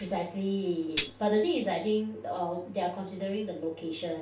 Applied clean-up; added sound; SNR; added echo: none; Tambourine; 9 dB; reverberation time 0.3 s.